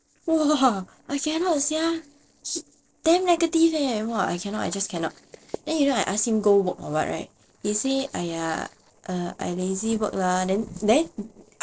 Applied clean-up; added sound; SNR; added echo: neural separator model SepFormer DNS4.